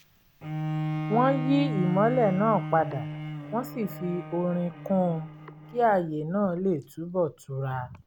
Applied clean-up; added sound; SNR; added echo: none; Bowed string instrument; 7 dB; none.